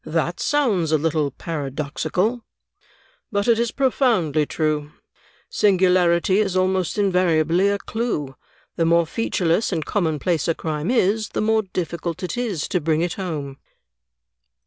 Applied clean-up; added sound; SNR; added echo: none; none; none; none.